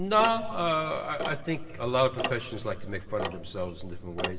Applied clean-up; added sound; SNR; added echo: none; Tick-tock; 7 dB; reverberation time 2.0 s.